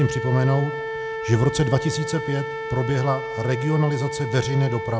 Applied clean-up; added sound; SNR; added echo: none; Wind instrument, woodwind instrument; 7 dB; none.